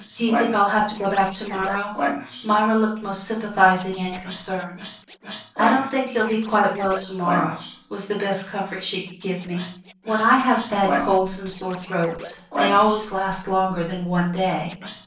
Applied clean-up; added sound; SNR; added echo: neural separator model SepFormer DNS4.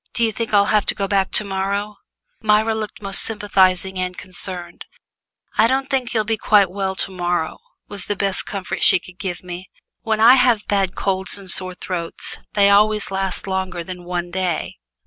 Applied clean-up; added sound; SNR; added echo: none; none; none; none.